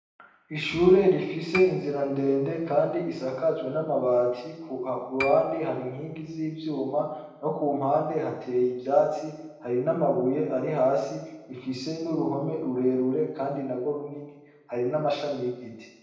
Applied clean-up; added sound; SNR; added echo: none; Piano; 13 dB; reverberation time 0.9 s.